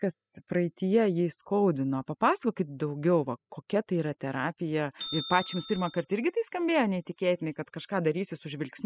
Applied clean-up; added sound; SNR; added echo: classical method spectral subtraction.